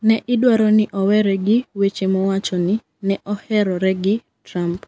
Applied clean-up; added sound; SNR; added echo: none; none; none; none.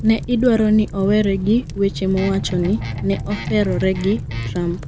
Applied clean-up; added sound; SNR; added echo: none; Fire + Guitar; 8 dB; none.